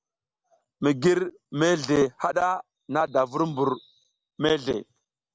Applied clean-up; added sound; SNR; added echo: none; none; none; none.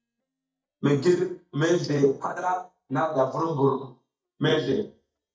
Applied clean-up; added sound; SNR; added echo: neural mask model DeepFilterNet 3.